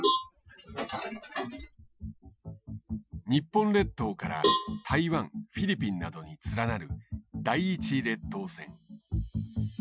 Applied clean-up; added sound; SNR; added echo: classical method Wiener filter.